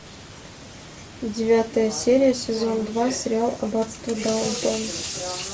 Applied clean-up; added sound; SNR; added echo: none; none; none; none.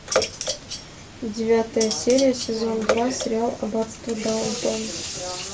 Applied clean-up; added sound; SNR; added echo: none; Bathtub (filling or washing) / Water / Splash, splatter + Cutlery, silverware; 7 dB; none.